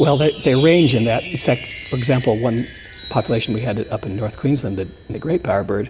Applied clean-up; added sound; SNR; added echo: none; Wind chime; 17 dB; none.